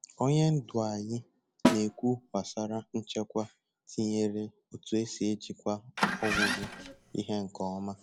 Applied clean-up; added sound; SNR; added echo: none; Engine starting + Snare drum; 0 dB; none.